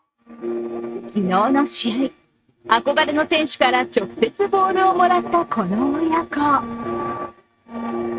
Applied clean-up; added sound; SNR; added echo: neural mask model RNNoise.